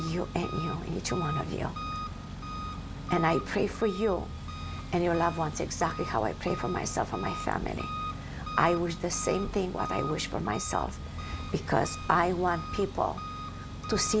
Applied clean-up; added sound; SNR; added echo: none; Engine; 7 dB; none.